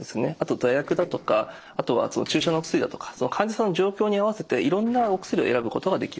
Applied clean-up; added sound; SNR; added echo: neural separator model SepFormer DNS4.